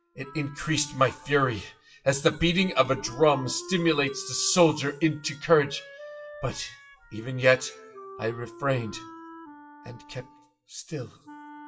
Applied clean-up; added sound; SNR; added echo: classical method WPE with log-MMSE.